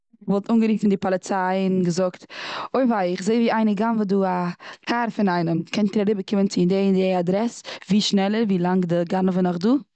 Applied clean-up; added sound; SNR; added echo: none; none; none; none.